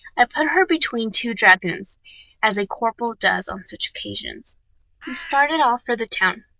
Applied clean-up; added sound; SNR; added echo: neural diffusion model UNIVERSE++.